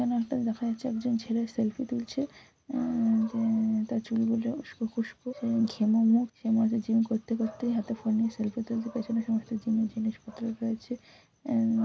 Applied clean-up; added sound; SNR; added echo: none; none; none; none.